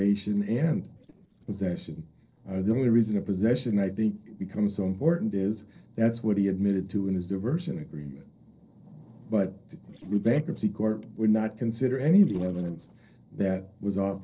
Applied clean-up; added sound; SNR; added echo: neural separator model SepFormer DNS4.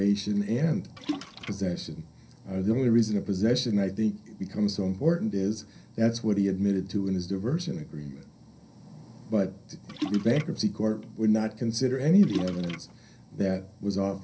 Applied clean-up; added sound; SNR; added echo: none; Splash, splatter; 11 dB; reverberation time 0.3 s.